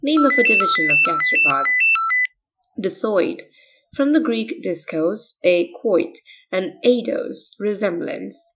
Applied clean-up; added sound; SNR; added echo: classical method Wiener filter.